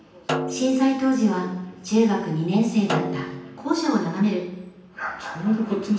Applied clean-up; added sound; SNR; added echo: none; Snare drum; 10 dB; reverberation time 0.9 s.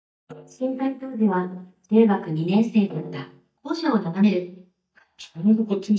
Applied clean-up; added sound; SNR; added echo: neural mask model DeepFilterNet 3.